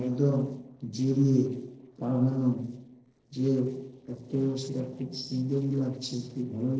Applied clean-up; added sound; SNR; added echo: neural separator model SepFormer DNS4.